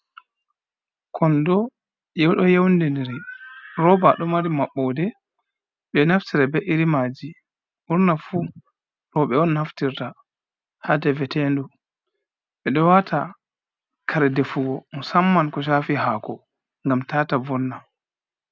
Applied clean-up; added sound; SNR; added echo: none; none; none; none.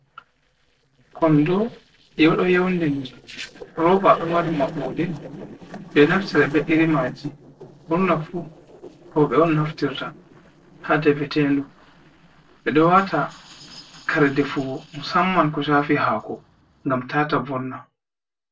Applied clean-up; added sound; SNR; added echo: neural separator model SepFormer DNS4.